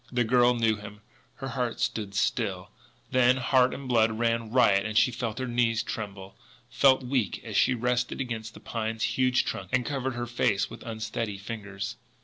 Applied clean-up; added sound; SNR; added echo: none; none; none; none.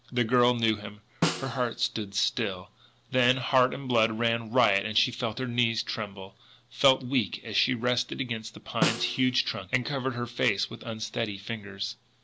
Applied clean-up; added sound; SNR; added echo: none; Snare drum; 7 dB; none.